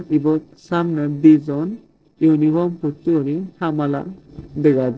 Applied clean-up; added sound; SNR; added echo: neural separator model SepFormer DNS4.